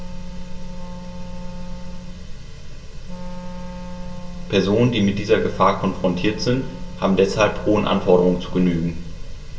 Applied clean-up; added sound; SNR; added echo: none; Wind instrument, woodwind instrument; 16 dB; reverberation time 0.2 s.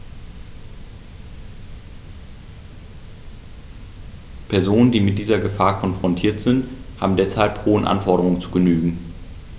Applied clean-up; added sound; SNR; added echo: none; none; none; none.